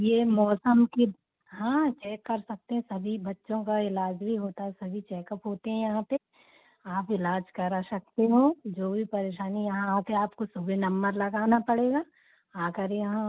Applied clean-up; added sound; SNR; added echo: none; none; none; none.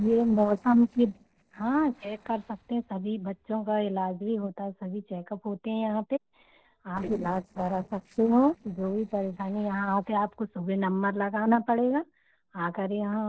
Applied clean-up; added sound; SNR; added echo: neural separator model SepFormer DNS4.